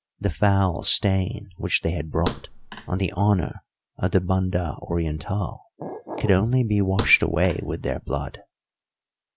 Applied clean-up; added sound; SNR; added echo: none; Glass + Thump, thud; 11 dB; none.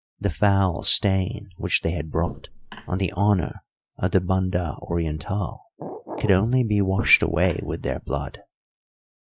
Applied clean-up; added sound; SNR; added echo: neural mask model Resemble Enhance denoiser.